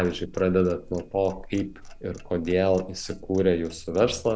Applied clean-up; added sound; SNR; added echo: none; Clock; 18 dB; none.